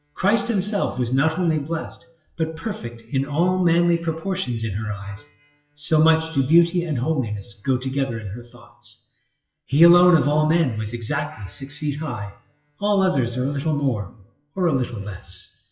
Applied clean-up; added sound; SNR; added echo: classical method WPE with log-MMSE.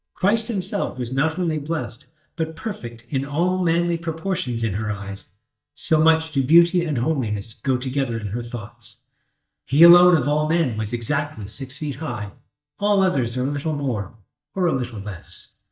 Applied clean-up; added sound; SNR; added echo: neural mask model DeepFilterNet 3.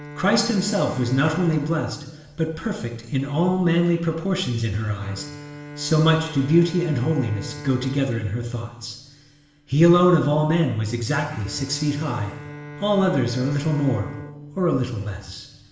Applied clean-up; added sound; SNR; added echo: none; Bowed string instrument; 17 dB; reverberation time 1.3 s.